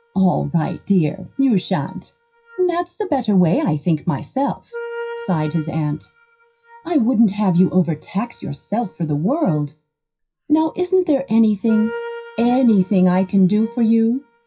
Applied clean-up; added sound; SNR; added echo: classical method WPE with log-MMSE.